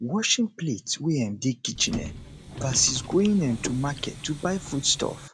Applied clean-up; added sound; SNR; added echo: none; Subway, metro, underground; 12 dB; none.